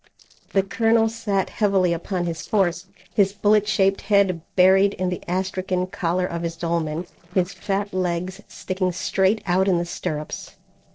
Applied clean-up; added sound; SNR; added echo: neural separator model SepFormer DNS4.